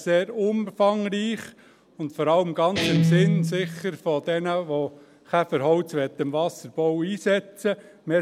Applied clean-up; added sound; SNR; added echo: none; Guitar; 2 dB; none.